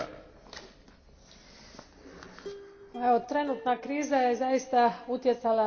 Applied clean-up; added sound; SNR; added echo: none; Plucked string instrument; 19 dB; reverberation time 2.3 s.